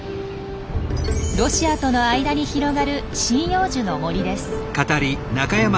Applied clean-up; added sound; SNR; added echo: none; none; none; none.